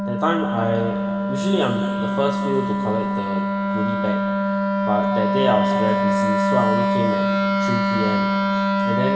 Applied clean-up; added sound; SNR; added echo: none; Wind instrument, woodwind instrument; -5 dB; reverberation time 2.3 s.